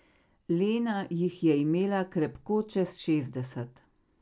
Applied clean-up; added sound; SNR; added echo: none; none; none; none.